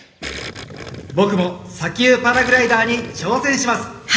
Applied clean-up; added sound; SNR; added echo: none; Gurgling; 15 dB; reverberation time 0.8 s.